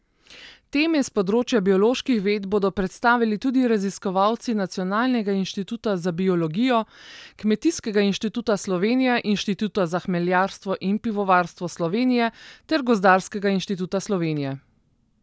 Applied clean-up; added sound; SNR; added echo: none; none; none; none.